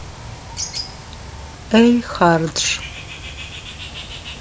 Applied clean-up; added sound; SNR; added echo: none; Bird; 11 dB; none.